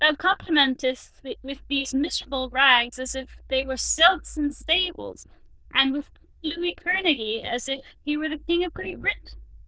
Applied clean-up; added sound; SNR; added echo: neural diffusion model UNIVERSE++.